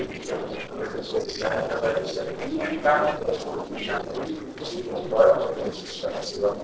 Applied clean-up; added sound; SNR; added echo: neural separator model SepFormer DNS4.